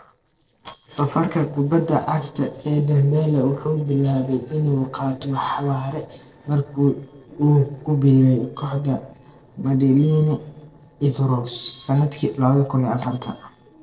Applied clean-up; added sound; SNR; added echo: neural separator model SepFormer DNS4.